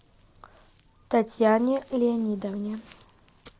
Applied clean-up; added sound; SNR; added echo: none; none; none; none.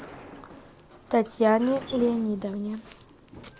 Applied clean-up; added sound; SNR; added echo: none; Sliding door; 17 dB; none.